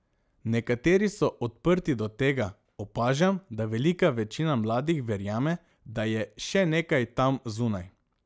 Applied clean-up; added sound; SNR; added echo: none; none; none; none.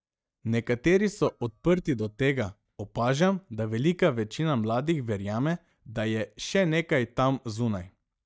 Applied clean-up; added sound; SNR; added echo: neural mask model DeepFilterNet 3.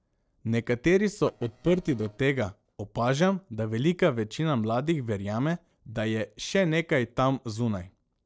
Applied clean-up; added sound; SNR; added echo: neural separator model SepFormer DNS4.